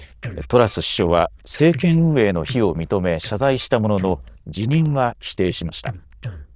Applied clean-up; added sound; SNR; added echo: neural diffusion model UNIVERSE++.